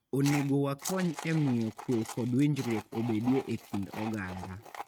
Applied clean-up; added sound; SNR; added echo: neural mask model RNNoise.